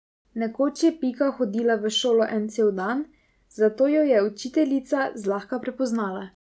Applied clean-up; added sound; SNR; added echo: none; none; none; none.